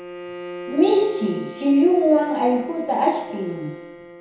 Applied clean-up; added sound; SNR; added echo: none; Bowed string instrument; 14 dB; reverberation time 1.0 s.